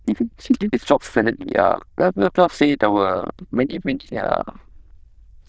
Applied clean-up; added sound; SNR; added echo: neural diffusion model UNIVERSE++.